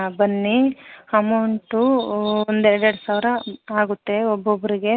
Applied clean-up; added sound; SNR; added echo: none; none; none; none.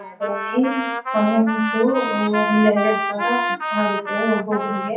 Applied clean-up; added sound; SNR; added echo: classical method WPE with log-MMSE.